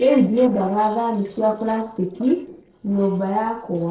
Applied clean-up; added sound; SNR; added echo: neural separator model SepFormer DNS4.